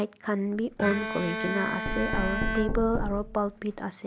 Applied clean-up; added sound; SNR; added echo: none; Bowed string instrument + Knock; 2 dB; none.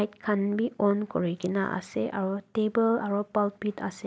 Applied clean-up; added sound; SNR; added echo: none; none; none; none.